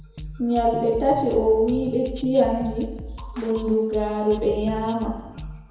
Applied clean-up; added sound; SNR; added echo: none; Drum kit; 12 dB; reverberation time 1.0 s.